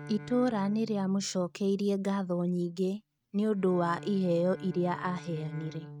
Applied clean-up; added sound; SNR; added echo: neural mask model RNNoise.